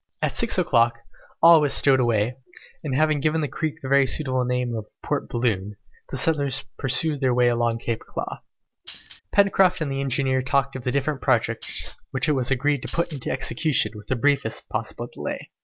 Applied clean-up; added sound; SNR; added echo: none; Tambourine; 2 dB; none.